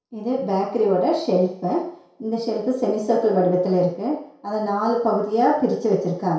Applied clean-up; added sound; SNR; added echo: none; none; none; reverberation time 0.6 s.